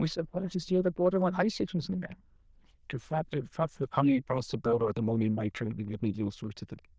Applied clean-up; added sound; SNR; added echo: neural diffusion model UNIVERSE++.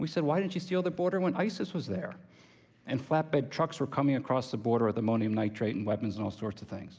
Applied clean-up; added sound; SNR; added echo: none; none; none; none.